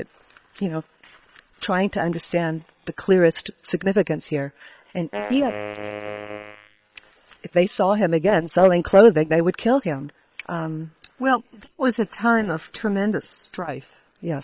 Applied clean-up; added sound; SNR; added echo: neural separator model SepFormer WHAM!.